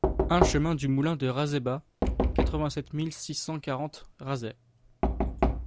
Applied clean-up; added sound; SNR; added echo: none; Knock; 0 dB; none.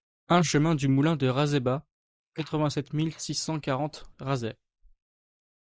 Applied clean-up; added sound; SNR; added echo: neural mask model Resemble Enhance denoiser.